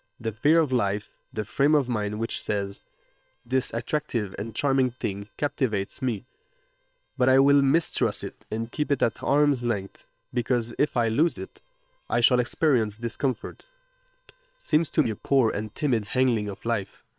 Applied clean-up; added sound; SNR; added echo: neural separator model SepFormer WHAM!.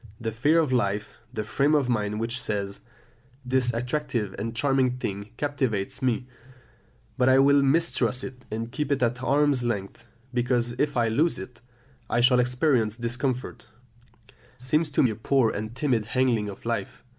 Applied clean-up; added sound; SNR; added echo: none; none; none; none.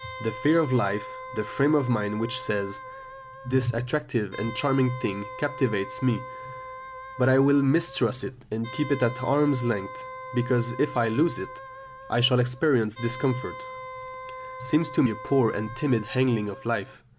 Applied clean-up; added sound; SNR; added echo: none; Wind instrument, woodwind instrument; 13 dB; none.